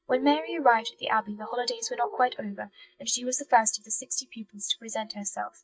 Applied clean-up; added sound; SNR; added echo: neural mask model DeepFilterNet 3.